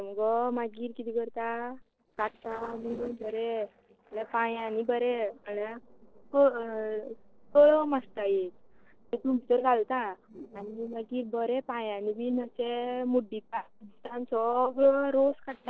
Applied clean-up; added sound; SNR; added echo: neural separator model SepFormer DNS4.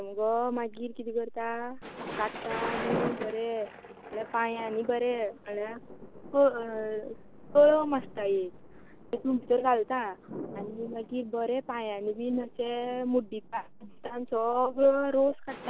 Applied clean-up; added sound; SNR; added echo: none; Thunder; 12 dB; none.